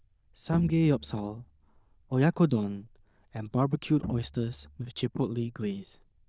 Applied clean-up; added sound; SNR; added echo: neural diffusion model UNIVERSE++.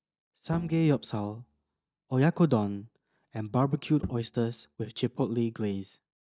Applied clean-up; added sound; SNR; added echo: neural mask model DeepFilterNet 3.